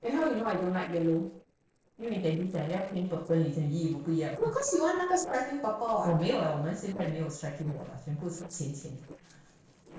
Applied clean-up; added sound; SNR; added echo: neural separator model SepFormer DNS4.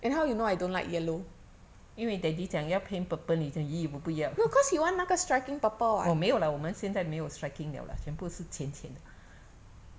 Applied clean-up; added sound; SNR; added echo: none; none; none; none.